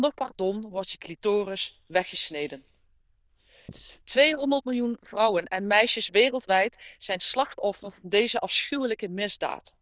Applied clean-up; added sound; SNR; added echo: neural diffusion model UNIVERSE++.